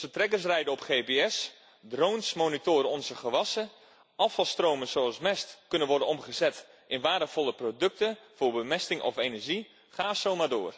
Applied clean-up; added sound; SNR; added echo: none; none; none; none.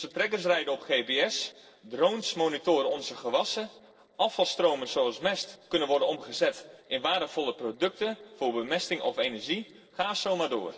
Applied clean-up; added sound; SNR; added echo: neural separator model SepFormer DNS4.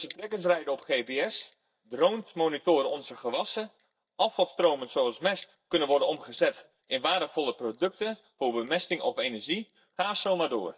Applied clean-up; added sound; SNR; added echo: neural mask model DeepFilterNet 3.